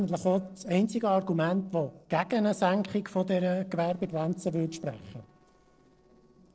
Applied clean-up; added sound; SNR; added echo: neural separator model SepFormer DNS4.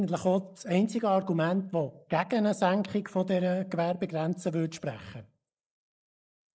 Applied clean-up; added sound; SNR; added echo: neural mask model Resemble Enhance denoiser.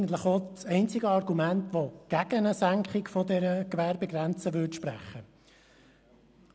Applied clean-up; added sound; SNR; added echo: none; none; none; none.